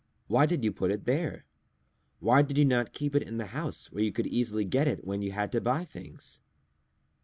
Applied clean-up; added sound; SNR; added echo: none; none; none; none.